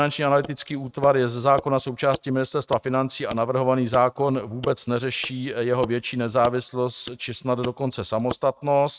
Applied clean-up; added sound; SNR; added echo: neural mask model RNNoise.